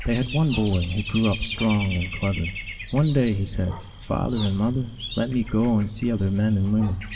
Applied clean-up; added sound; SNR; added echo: none; Bird / Dog; 11 dB; reverberation time 0.7 s.